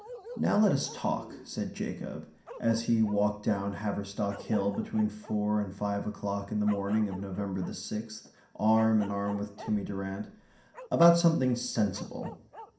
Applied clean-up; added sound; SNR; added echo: none; Bark; 19 dB; reverberation time 0.5 s.